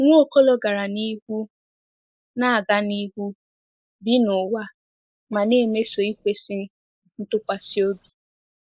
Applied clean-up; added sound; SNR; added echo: neural mask model Resemble Enhance denoiser.